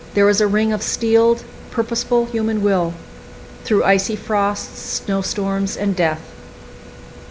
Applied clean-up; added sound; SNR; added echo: none; none; none; none.